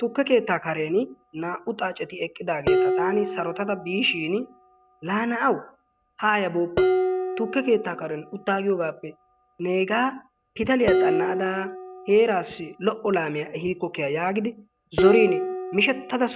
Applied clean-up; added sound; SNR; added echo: none; Dishes, pots, and pans; 4 dB; none.